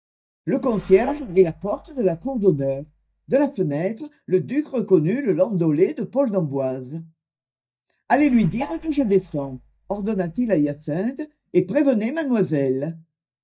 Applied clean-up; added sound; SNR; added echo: neural mask model DeepFilterNet 3.